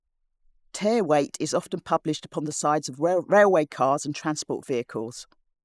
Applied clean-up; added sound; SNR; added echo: neural mask model Resemble Enhance denoiser.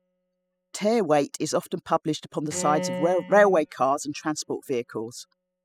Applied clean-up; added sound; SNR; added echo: classical method spectral subtraction.